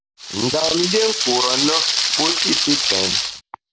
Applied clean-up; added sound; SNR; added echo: none; Rain; -3 dB; none.